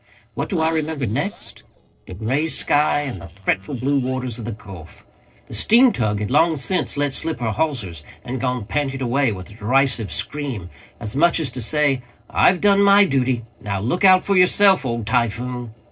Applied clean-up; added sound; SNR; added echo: neural separator model SepFormer DNS4.